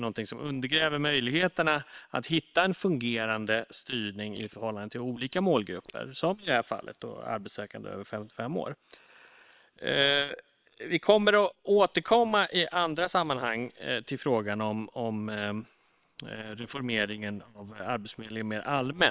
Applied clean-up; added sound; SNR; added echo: neural separator model SepFormer WHAM!.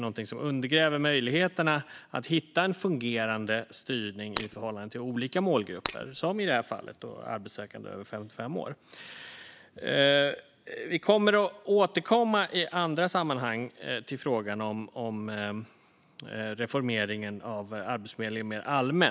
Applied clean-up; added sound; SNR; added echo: none; Shatter; 11 dB; none.